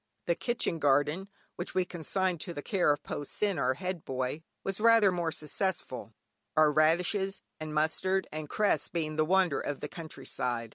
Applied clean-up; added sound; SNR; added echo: none; none; none; none.